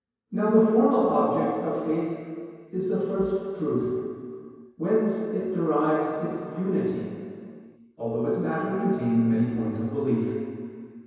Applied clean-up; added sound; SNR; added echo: none; none; none; reverberation time 2.2 s.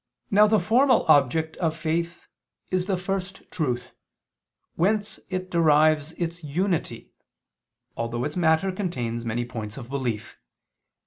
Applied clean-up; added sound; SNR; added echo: none; none; none; none.